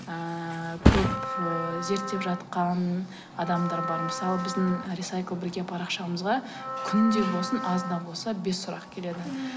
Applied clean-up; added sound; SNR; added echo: none; Wind instrument, woodwind instrument + Thump, thud; 3 dB; none.